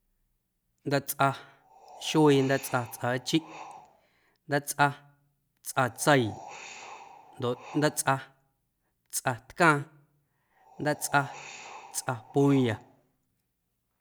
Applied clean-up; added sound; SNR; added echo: none; Wind; 17 dB; none.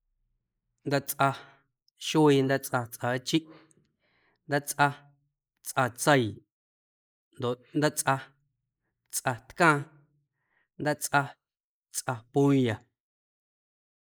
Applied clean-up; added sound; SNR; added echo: neural mask model Resemble Enhance denoiser.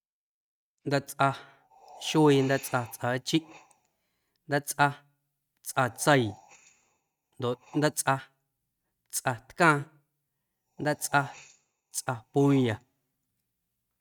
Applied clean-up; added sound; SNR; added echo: neural mask model RNNoise.